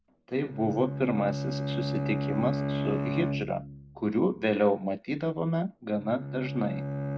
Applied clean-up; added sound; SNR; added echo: none; Bowed string instrument; 4 dB; none.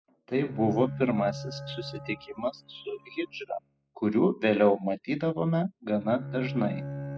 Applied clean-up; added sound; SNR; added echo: classical method spectral subtraction.